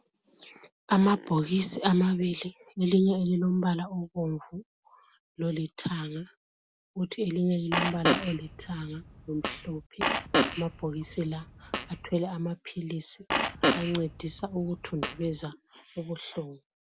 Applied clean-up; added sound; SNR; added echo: none; Fart; 1 dB; none.